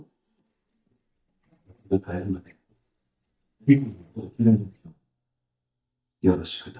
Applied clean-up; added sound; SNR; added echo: neural mask model DeepFilterNet 3.